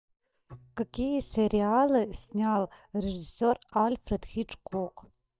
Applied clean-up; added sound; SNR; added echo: neural mask model DeepFilterNet 3.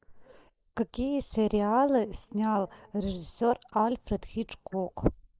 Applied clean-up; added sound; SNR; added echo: neural mask model Resemble Enhance denoiser.